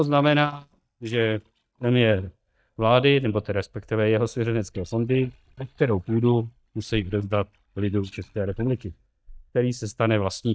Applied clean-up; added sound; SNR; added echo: neural mask model DeepFilterNet 3.